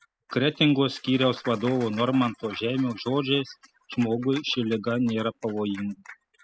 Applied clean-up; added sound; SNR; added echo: classical method spectral subtraction.